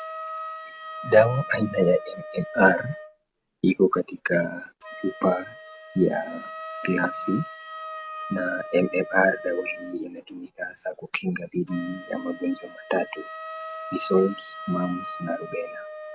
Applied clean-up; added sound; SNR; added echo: none; Wind instrument, woodwind instrument; 12 dB; none.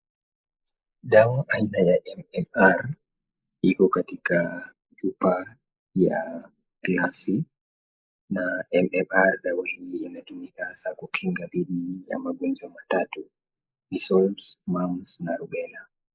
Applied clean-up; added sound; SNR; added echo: neural mask model Resemble Enhance denoiser.